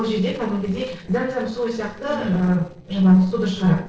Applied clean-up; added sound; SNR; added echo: neural separator model SepFormer DNS4.